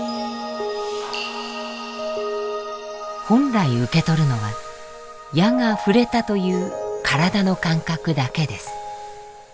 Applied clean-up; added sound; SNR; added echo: none; none; none; none.